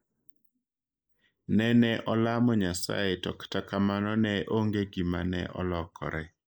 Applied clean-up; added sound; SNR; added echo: neural mask model Resemble Enhance denoiser.